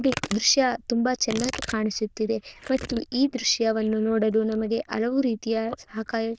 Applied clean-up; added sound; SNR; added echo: neural diffusion model UNIVERSE++.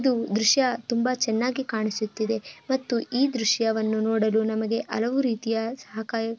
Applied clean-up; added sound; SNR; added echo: none; none; none; none.